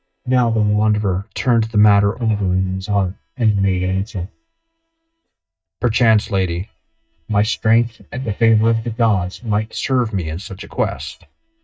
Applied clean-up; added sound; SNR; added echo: neural mask model DeepFilterNet 3.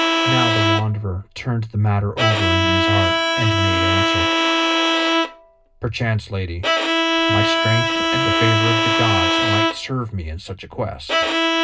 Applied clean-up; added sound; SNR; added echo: none; Bowed string instrument; -4 dB; reverberation time 0.2 s.